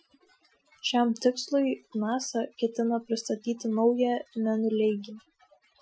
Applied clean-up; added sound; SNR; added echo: classical method Wiener filter.